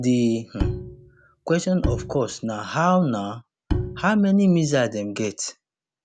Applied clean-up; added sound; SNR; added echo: none; Bowed string instrument; 7 dB; none.